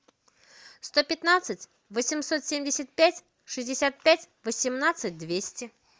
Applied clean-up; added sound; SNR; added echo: none; none; none; none.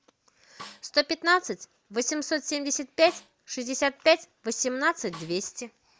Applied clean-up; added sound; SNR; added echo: none; Snare drum; 20 dB; none.